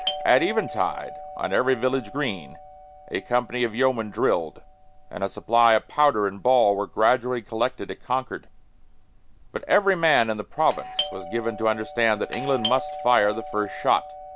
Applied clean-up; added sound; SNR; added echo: none; Doorbell; 13 dB; none.